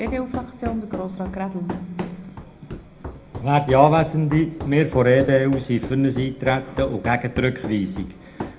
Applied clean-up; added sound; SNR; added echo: none; Run; 13 dB; reverberation time 0.2 s.